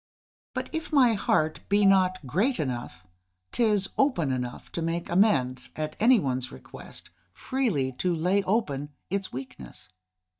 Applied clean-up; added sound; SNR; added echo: neural mask model DeepFilterNet 3.